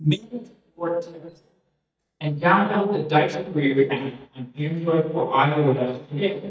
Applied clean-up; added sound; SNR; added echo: neural mask model DeepFilterNet 3.